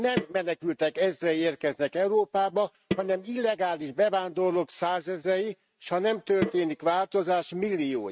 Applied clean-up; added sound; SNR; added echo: neural mask model RNNoise.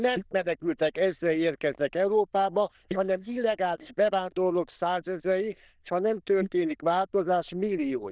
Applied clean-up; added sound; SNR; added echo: neural diffusion model UNIVERSE++.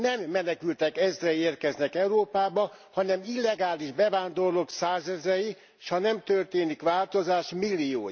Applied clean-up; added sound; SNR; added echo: none; none; none; none.